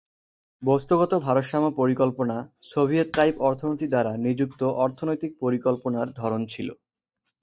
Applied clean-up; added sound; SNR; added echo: neural mask model DeepFilterNet 3.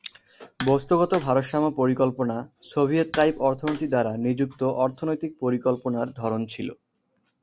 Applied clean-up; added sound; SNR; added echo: none; Tap; 17 dB; none.